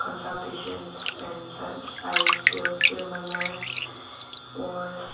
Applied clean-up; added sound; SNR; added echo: none; Bathtub (filling or washing); -4 dB; reverberation time 0.7 s.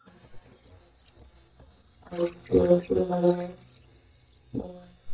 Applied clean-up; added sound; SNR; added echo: neural mask model DeepFilterNet 3.